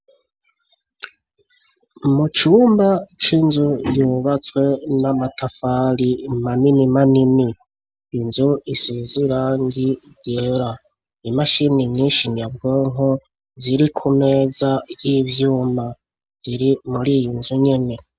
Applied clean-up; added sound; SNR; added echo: none; none; none; none.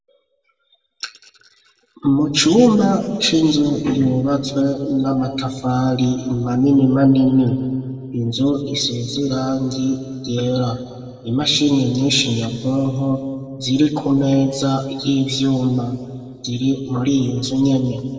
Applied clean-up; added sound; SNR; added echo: none; none; none; reverberation time 1.8 s.